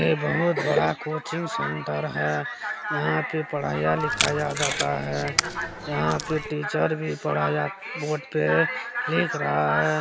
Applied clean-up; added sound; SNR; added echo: none; Packing tape, duct tape; 6 dB; none.